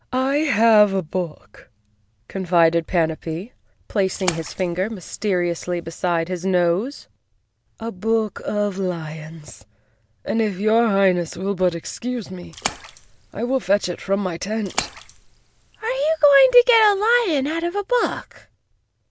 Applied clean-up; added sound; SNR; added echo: none; Splash, splatter; 14 dB; none.